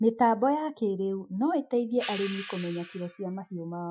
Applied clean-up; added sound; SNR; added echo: classical method Wiener filter.